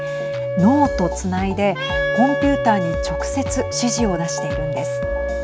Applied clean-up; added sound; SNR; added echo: none; Wind instrument, woodwind instrument; 4 dB; none.